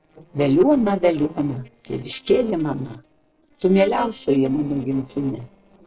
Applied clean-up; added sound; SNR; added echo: neural separator model SepFormer DNS4.